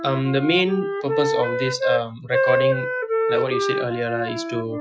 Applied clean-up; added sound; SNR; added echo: classical method Wiener filter.